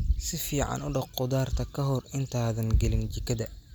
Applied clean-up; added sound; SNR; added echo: none; none; none; none.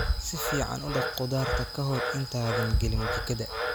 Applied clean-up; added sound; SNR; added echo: none; Frog; 4 dB; none.